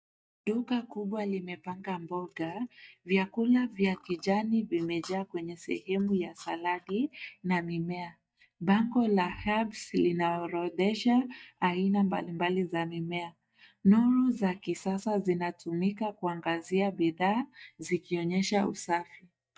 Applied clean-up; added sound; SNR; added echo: neural mask model DeepFilterNet 3.